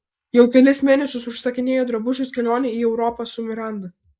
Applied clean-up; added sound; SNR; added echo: neural mask model Resemble Enhance denoiser.